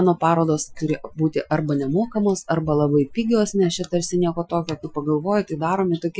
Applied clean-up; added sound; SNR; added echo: classical method Wiener filter.